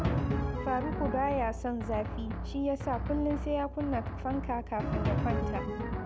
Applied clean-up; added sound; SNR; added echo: none; Drum; 0 dB; none.